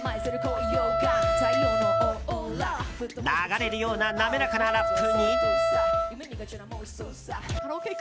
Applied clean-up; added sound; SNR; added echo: none; Wind instrument, woodwind instrument; -2 dB; none.